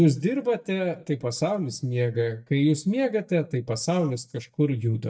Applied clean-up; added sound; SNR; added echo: neural mask model DeepFilterNet 3.